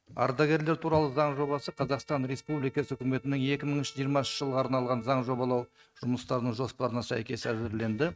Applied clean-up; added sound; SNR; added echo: neural mask model RNNoise.